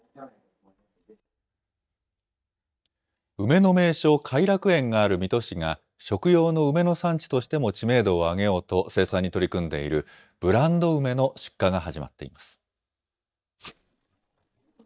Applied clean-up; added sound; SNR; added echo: neural mask model DeepFilterNet 3.